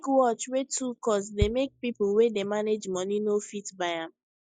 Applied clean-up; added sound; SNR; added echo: classical method log-MMSE.